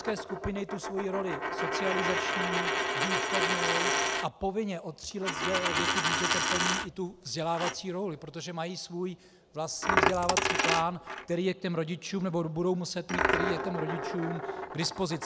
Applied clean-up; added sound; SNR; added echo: none; Coin (dropping); -2 dB; none.